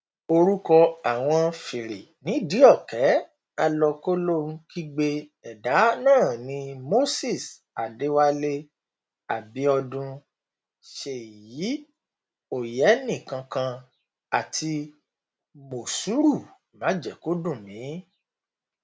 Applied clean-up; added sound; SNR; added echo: none; none; none; none.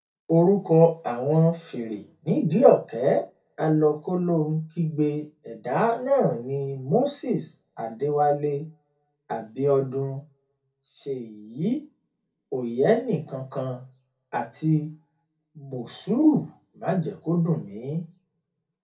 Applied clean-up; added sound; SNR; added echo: none; none; none; reverberation time 0.3 s.